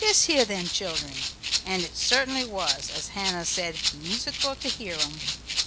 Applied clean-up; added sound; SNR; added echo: none; Rattle (instrument); 2 dB; none.